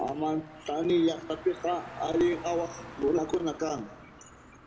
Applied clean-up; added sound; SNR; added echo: none; Car; 17 dB; reverberation time 1.2 s.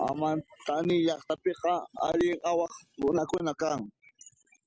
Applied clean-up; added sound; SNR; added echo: none; none; none; none.